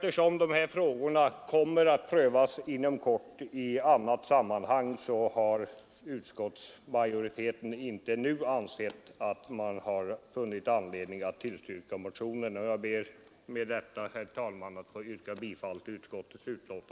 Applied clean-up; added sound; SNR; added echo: none; none; none; none.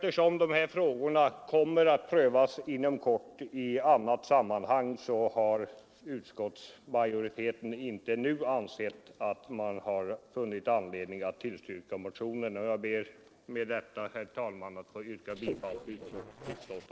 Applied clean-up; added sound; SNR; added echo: neural separator model SepFormer DNS4.